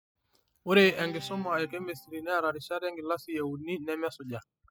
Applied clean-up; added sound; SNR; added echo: classical method spectral subtraction.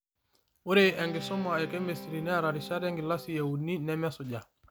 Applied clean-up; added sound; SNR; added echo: none; Guitar; 13 dB; none.